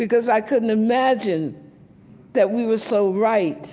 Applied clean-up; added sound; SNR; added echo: none; none; none; none.